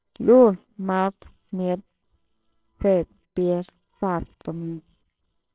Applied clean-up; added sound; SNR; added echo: neural separator model SepFormer WHAMR!.